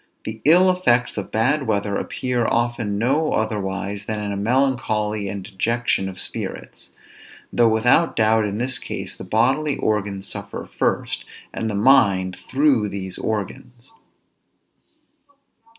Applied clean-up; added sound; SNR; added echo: none; none; none; none.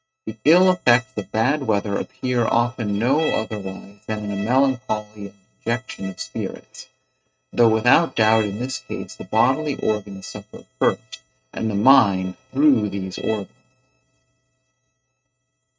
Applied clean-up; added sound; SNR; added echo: neural mask model RNNoise.